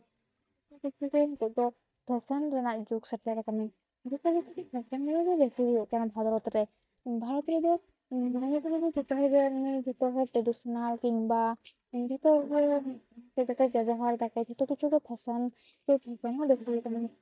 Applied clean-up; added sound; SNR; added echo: neural mask model DeepFilterNet 3.